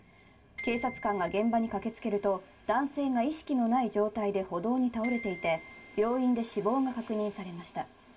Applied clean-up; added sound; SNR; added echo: none; Glockenspiel; 18 dB; reverberation time 0.1 s.